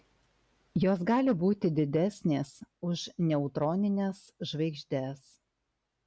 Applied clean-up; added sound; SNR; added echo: none; none; none; none.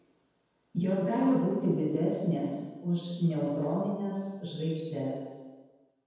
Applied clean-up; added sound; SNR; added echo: none; none; none; reverberation time 1.2 s.